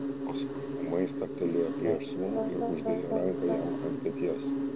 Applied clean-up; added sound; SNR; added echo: none; Brass instrument + Insect; -1 dB; none.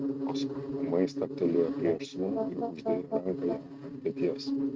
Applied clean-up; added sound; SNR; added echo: neural mask model RNNoise.